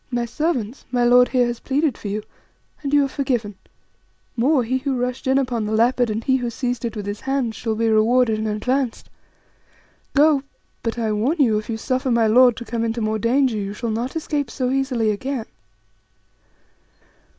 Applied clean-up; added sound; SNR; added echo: none; none; none; none.